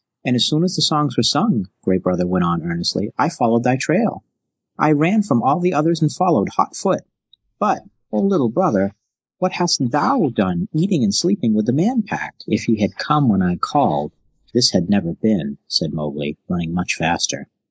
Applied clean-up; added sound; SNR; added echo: neural mask model Resemble Enhance denoiser.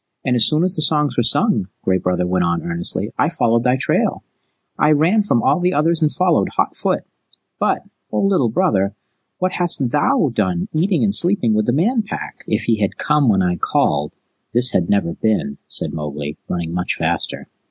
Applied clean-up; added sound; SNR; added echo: none; none; none; none.